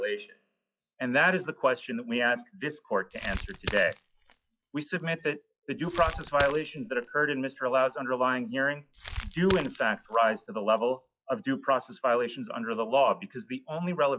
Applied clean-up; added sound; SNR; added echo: classical method log-MMSE.